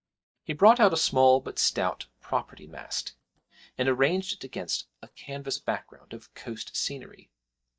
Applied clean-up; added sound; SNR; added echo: neural mask model DeepFilterNet 3.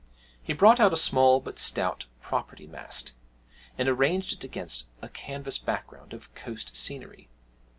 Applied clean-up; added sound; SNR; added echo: none; none; none; none.